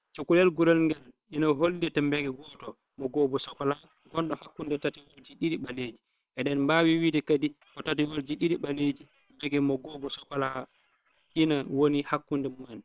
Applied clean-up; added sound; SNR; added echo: neural separator model SepFormer WHAM!.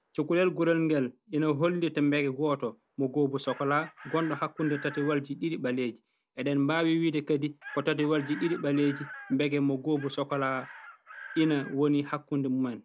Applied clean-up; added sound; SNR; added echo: none; Chicken, rooster; 20 dB; none.